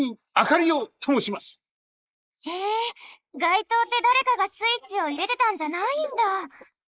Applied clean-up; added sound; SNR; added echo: neural mask model Resemble Enhance denoiser.